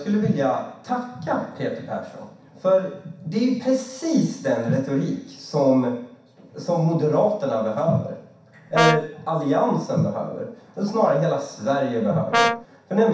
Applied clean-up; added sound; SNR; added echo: none; Brass instrument; -3 dB; reverberation time 0.7 s.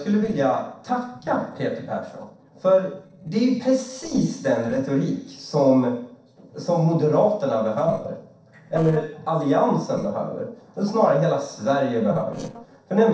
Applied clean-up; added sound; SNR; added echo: neural separator model SepFormer DNS4.